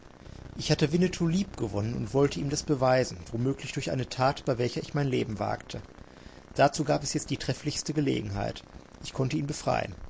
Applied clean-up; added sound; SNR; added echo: none; none; none; none.